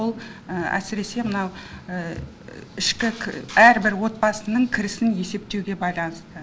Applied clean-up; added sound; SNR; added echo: none; none; none; none.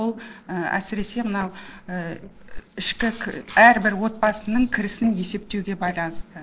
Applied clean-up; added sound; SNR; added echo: neural separator model SepFormer DNS4.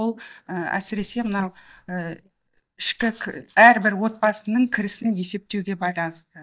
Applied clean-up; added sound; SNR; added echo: neural mask model DeepFilterNet 3.